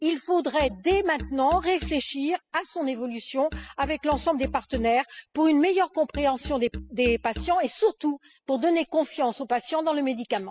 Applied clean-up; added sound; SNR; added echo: classical method spectral subtraction.